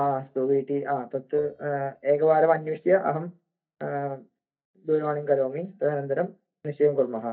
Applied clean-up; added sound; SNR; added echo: neural mask model DeepFilterNet 3.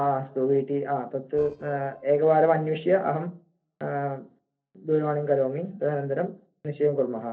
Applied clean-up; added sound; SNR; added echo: neural separator model SepFormer DNS4.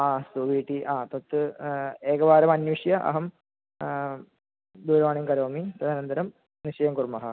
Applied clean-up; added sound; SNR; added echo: none; none; none; none.